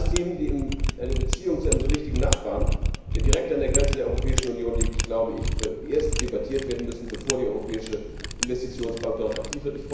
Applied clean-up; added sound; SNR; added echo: none; Mechanisms; -2 dB; reverberation time 1.0 s.